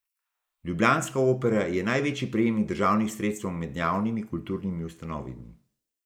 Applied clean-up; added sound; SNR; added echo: neural mask model Resemble Enhance denoiser.